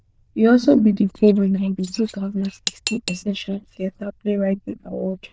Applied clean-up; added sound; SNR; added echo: neural diffusion model UNIVERSE++.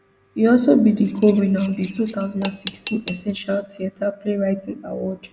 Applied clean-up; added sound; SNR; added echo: none; Cutlery, silverware / Dishes, pots, and pans; 12 dB; none.